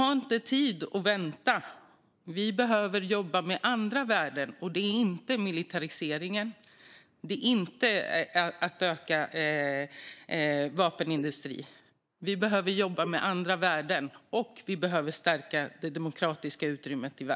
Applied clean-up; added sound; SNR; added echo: neural mask model Resemble Enhance denoiser.